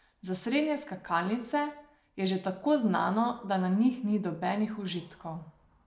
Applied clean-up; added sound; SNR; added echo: none; none; none; none.